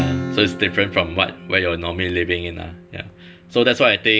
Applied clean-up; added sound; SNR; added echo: none; Acoustic guitar / Strum; 10 dB; none.